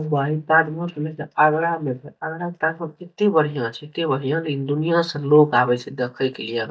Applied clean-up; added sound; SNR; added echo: neural mask model DeepFilterNet 3.